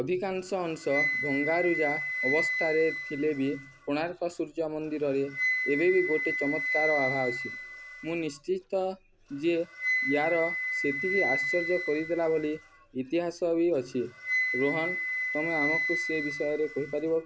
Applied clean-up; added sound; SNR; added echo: none; Wind instrument, woodwind instrument; 3 dB; none.